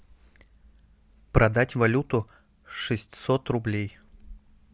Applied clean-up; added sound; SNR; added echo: none; none; none; none.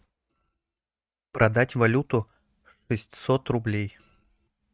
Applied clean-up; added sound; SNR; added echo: neural mask model RNNoise.